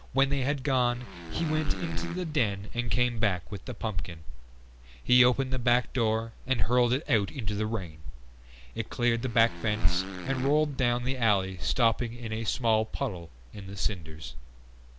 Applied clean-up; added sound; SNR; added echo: none; Motorcycle; 16 dB; none.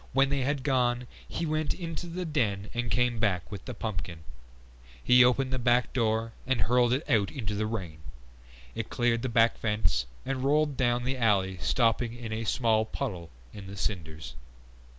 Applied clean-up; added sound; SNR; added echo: none; none; none; none.